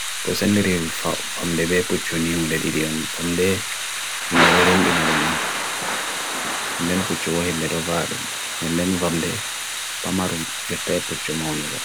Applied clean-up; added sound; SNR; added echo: none; Thunder / Rain; 1 dB; none.